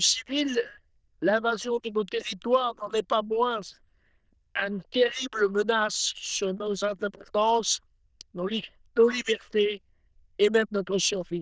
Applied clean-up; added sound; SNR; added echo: neural diffusion model UNIVERSE++.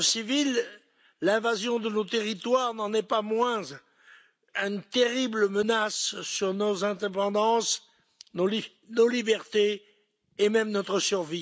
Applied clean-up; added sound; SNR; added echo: none; none; none; none.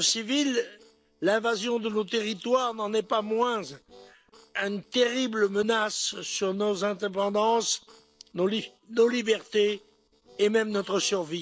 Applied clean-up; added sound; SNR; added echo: neural separator model SepFormer DNS4.